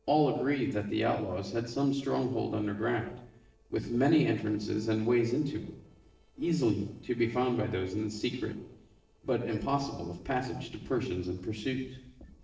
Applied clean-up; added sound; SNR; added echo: neural separator model SepFormer DNS4.